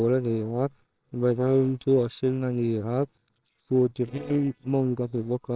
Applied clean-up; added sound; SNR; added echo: neural separator model SepFormer WHAMR!.